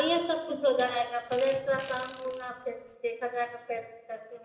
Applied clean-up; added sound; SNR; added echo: none; Fart; 16 dB; reverberation time 0.9 s.